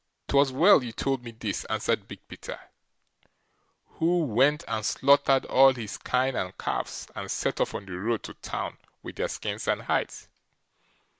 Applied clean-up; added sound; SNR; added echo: none; none; none; none.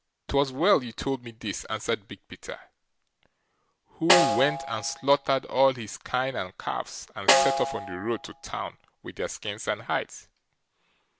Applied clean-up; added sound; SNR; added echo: none; Snare drum; 0 dB; none.